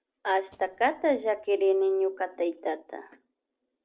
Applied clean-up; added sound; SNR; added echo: neural separator model SepFormer DNS4.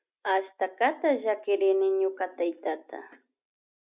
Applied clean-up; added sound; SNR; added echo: neural mask model Resemble Enhance denoiser.